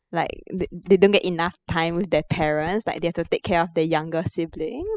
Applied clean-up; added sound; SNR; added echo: classical method spectral subtraction.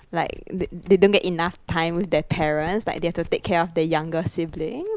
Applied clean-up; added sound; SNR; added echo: neural mask model Resemble Enhance denoiser.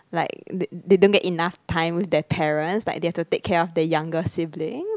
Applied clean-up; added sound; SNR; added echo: none; none; none; none.